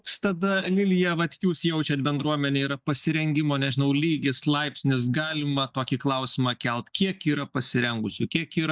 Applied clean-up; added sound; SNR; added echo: neural mask model DeepFilterNet 3.